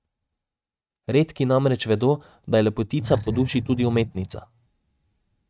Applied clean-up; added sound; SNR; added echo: neural mask model RNNoise.